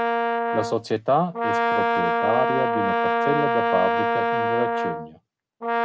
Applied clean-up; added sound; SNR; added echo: none; Brass instrument; -4 dB; none.